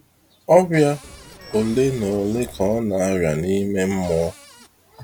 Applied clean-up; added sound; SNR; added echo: none; Zipper (clothing) / Telephone + Cupboard open or close; 20 dB; none.